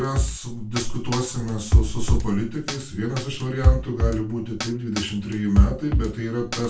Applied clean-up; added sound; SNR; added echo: none; Drum kit; -1 dB; reverberation time 0.3 s.